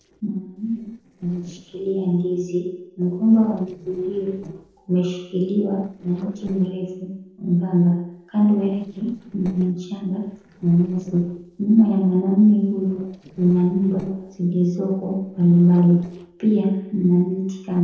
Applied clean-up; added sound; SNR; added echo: neural separator model SepFormer DNS4.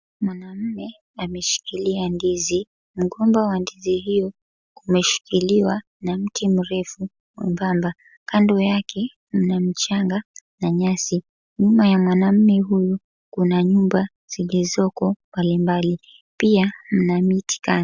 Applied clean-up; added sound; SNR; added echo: none; none; none; none.